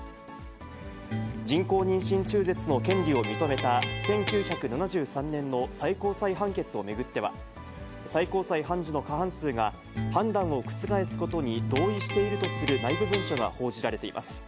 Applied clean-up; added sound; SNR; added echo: none; Electric guitar; 4 dB; none.